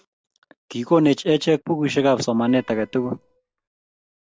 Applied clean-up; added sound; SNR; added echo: neural separator model SepFormer DNS4.